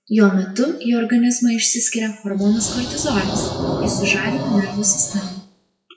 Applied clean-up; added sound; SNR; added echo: classical method WPE with log-MMSE.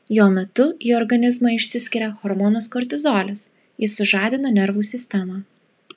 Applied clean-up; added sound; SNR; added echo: none; none; none; none.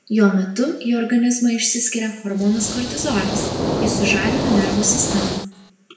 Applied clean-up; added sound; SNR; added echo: none; Hiss; 3 dB; reverberation time 0.8 s.